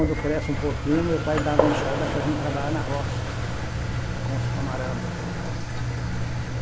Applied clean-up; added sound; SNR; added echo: none; Gunshot, gunfire + Engine; -2 dB; none.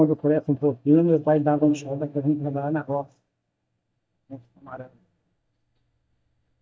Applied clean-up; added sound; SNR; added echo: neural mask model DeepFilterNet 3.